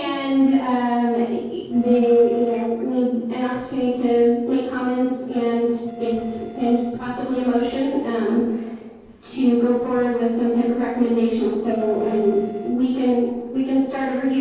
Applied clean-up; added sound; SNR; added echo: neural separator model SepFormer DNS4.